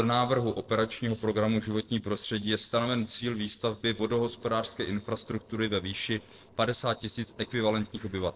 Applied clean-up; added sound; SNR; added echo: neural separator model SepFormer DNS4.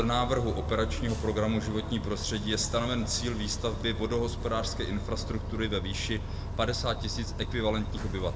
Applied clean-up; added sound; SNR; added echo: none; Bus; 4 dB; reverberation time 0.9 s.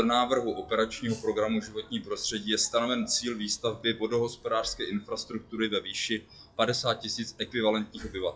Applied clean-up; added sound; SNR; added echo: classical method WPE with log-MMSE.